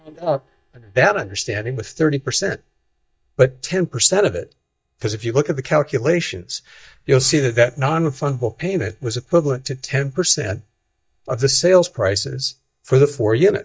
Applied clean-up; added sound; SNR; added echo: neural mask model DeepFilterNet 3.